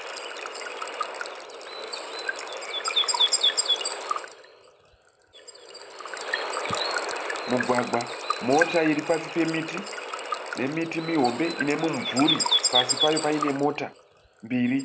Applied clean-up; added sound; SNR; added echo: none; Water / Bird; 0 dB; none.